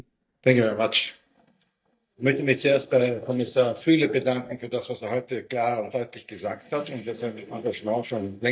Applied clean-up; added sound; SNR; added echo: neural mask model DeepFilterNet 3.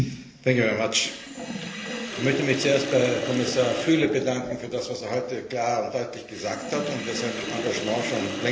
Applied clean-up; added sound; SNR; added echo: none; Sink (filling or washing); 8 dB; reverberation time 0.8 s.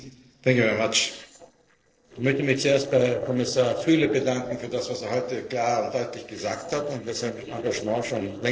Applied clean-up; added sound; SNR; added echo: neural separator model SepFormer DNS4.